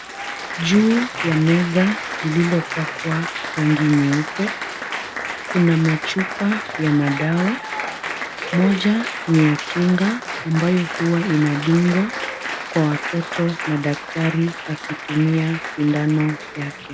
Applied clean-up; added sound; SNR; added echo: none; Applause; 8 dB; none.